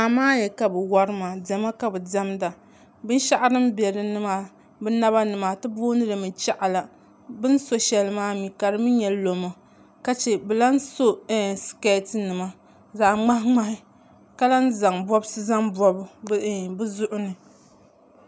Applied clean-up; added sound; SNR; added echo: none; none; none; none.